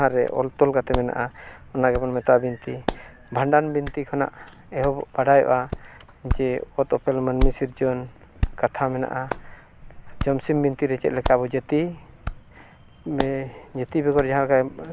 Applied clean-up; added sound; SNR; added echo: none; Hands; 8 dB; none.